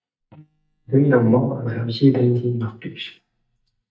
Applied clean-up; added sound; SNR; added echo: neural mask model DeepFilterNet 3.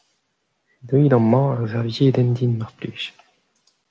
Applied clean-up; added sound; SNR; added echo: none; none; none; none.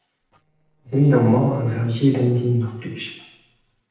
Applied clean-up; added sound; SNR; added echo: neural separator model SepFormer DNS4.